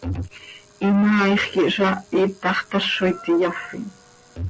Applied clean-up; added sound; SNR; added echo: none; none; none; none.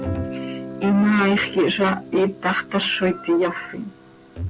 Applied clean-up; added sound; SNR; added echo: none; Guitar; 13 dB; none.